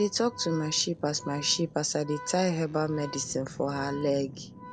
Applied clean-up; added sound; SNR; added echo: none; Organ + Boat, Water vehicle; 14 dB; none.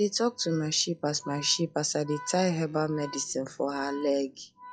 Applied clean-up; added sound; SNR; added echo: classical method log-MMSE.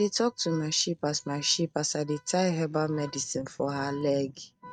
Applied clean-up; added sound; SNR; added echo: neural mask model RNNoise.